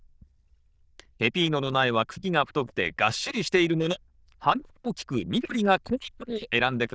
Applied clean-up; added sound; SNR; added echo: neural diffusion model UNIVERSE++.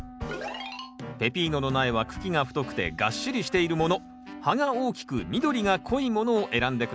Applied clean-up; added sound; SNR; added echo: none; Wind instrument, woodwind instrument; 19 dB; none.